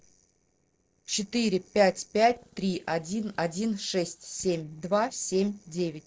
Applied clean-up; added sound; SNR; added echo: neural separator model SepFormer DNS4.